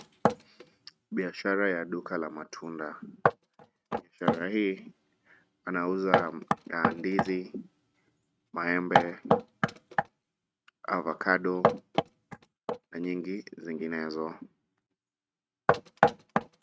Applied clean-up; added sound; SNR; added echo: neural mask model RNNoise.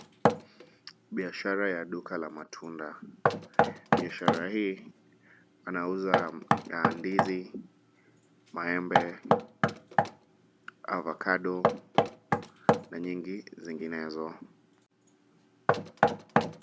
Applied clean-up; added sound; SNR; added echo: none; Knock; -5 dB; none.